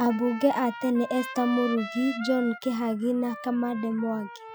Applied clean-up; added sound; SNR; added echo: classical method Wiener filter.